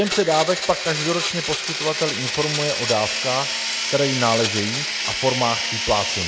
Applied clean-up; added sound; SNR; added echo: none; Domestic sounds, home sounds; 2 dB; none.